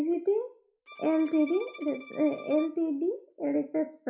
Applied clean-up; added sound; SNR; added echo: none; Bowed string instrument; 20 dB; reverberation time 0.4 s.